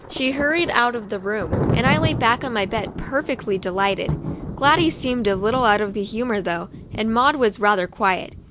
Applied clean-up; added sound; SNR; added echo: none; Thunder; 7 dB; none.